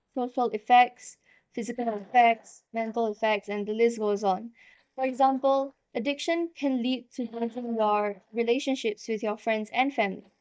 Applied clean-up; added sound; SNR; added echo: neural mask model DeepFilterNet 3.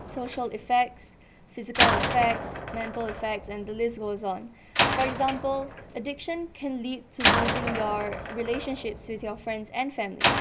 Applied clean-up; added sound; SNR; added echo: none; Slam; -1 dB; none.